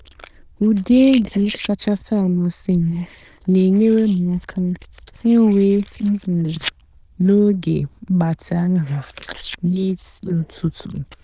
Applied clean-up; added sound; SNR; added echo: neural diffusion model UNIVERSE++.